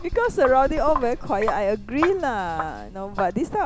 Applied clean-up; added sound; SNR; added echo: none; Sink (filling or washing); 8 dB; none.